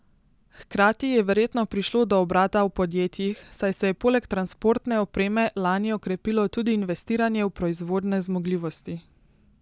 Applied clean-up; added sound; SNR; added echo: none; none; none; none.